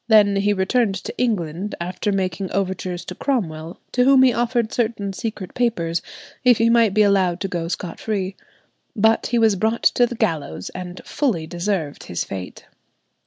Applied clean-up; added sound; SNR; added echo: none; none; none; none.